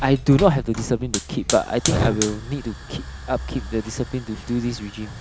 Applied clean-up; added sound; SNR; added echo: none; Hiss / Fire; 7 dB; none.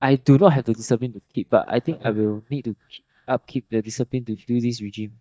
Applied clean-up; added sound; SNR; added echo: neural mask model DeepFilterNet 3.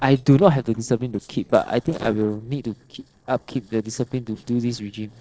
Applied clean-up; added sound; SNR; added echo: neural separator model SepFormer DNS4.